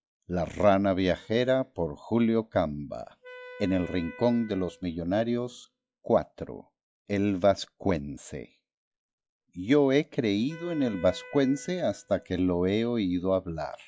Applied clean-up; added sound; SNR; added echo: classical method log-MMSE.